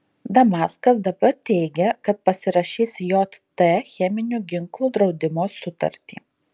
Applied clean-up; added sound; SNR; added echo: none; none; none; none.